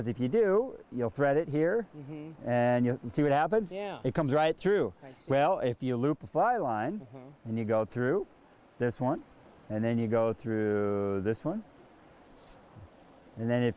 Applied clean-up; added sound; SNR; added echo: none; none; none; none.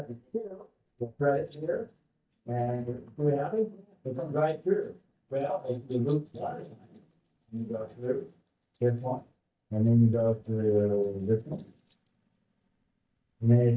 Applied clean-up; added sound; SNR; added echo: neural mask model DeepFilterNet 3.